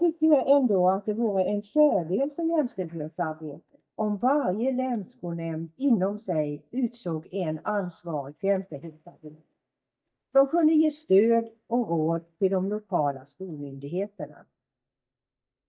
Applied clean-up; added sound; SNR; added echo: neural mask model DeepFilterNet 3.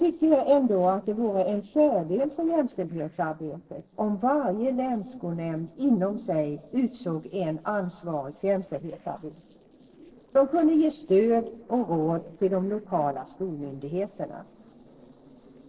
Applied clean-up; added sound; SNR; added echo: neural separator model SepFormer DNS4.